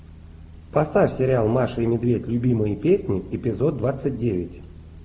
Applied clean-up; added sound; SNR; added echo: none; none; none; none.